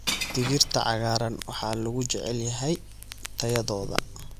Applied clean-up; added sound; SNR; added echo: none; Shatter / Crushing + Crackle; 7 dB; none.